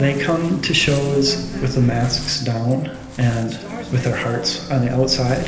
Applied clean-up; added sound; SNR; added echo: none; Wind; 16 dB; reverberation time 1.4 s.